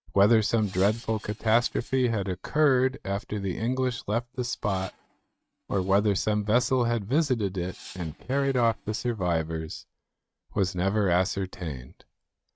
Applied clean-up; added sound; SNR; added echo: neural mask model RNNoise.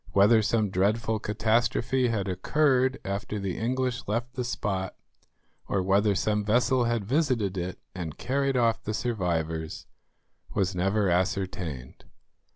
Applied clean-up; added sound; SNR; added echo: none; none; none; none.